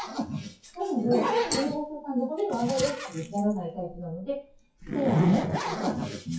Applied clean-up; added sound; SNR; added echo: classical method WPE with log-MMSE.